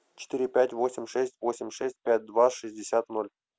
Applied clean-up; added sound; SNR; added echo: none; none; none; none.